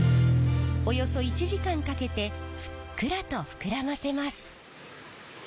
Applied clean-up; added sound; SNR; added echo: none; Guitar; -4 dB; none.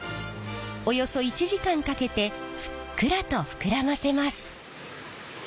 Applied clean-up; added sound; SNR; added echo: none; none; none; none.